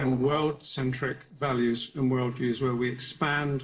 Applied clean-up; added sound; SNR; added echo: neural separator model SepFormer DNS4.